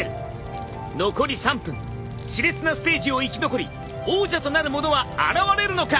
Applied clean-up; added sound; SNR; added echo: none; Fire; 13 dB; none.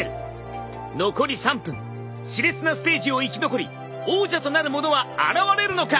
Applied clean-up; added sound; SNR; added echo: none; none; none; none.